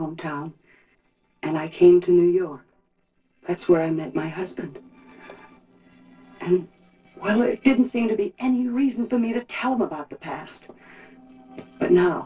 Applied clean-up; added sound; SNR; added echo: neural separator model SepFormer DNS4.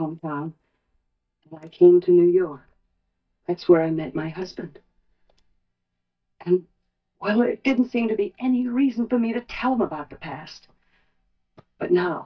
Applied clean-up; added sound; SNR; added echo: neural mask model DeepFilterNet 3.